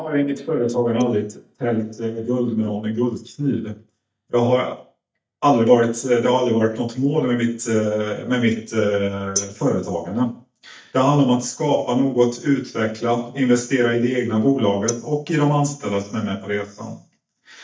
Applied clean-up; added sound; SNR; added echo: neural mask model DeepFilterNet 3.